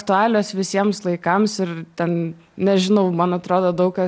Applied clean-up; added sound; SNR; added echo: none; none; none; none.